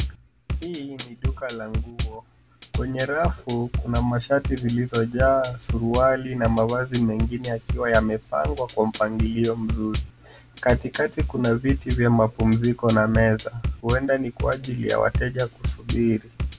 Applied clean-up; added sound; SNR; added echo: none; Bass drum / Drum kit; 6 dB; none.